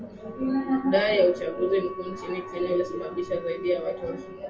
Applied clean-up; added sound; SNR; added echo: none; Wind instrument, woodwind instrument; 14 dB; reverberation time 0.2 s.